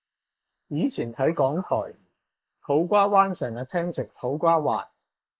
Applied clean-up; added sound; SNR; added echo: neural mask model Resemble Enhance denoiser.